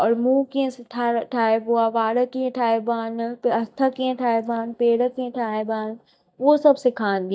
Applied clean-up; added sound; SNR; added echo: neural mask model DeepFilterNet 3.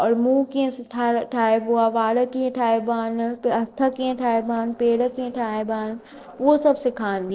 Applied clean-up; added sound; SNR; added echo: neural separator model SepFormer DNS4.